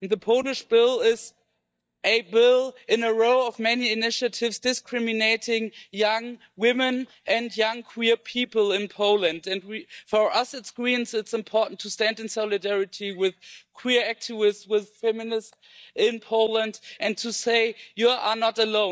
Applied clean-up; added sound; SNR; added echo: neural mask model DeepFilterNet 3.